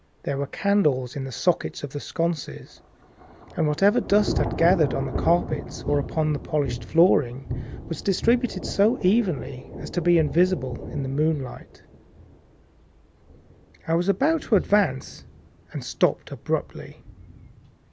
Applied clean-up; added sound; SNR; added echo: none; Thunder / Rain; 10 dB; none.